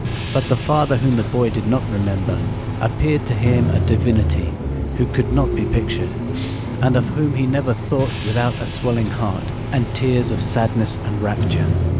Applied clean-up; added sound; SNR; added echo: none; Bus / Engine; 1 dB; none.